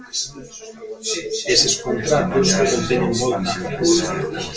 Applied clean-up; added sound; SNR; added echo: none; none; none; reverberation time 0.2 s.